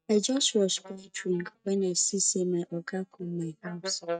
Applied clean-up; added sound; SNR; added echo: neural mask model DeepFilterNet 3.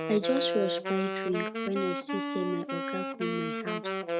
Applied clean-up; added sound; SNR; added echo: none; Wind instrument, woodwind instrument; 1 dB; none.